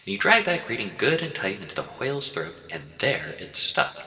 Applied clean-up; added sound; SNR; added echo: none; none; none; reverberation time 2.5 s.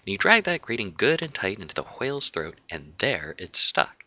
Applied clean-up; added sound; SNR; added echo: none; none; none; none.